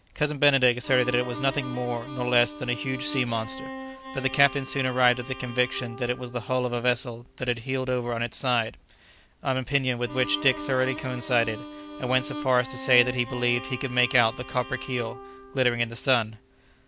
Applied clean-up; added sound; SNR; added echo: none; Bowed string instrument; 13 dB; none.